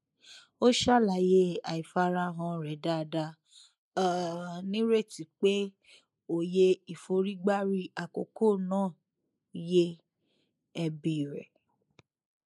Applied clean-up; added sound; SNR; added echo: neural mask model Resemble Enhance denoiser.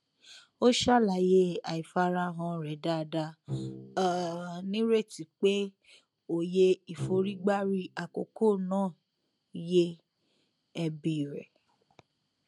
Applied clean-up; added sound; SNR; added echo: none; Bowed string instrument; 15 dB; none.